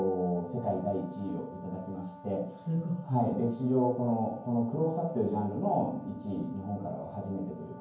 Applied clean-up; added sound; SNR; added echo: none; Brass instrument; 20 dB; reverberation time 0.9 s.